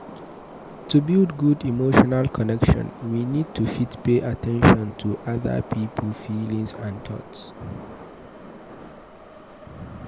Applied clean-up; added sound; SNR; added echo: none; Subway, metro, underground; 17 dB; none.